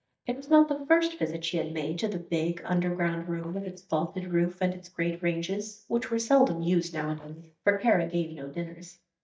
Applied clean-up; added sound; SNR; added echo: neural mask model DeepFilterNet 3.